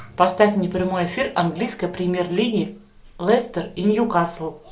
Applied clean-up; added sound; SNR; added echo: none; none; none; none.